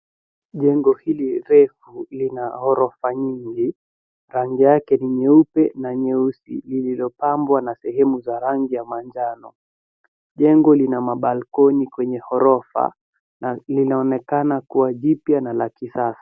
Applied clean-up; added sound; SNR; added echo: none; none; none; none.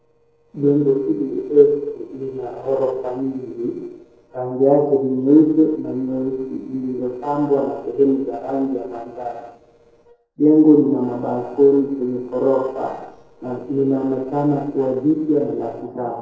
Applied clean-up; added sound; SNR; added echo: neural separator model SepFormer DNS4.